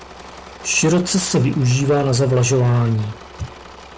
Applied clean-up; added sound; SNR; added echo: none; Engine / Mechanisms; 19 dB; none.